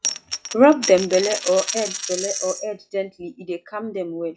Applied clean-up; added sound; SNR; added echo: classical method log-MMSE.